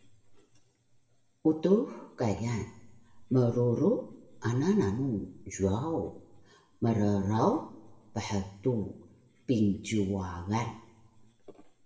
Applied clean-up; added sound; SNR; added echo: none; none; none; reverberation time 0.7 s.